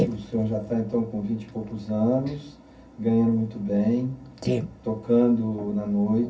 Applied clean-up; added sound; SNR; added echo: none; none; none; reverberation time 0.4 s.